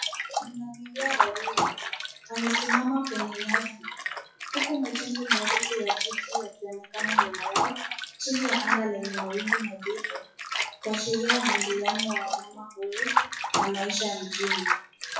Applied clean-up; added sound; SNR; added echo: classical method WPE with log-MMSE.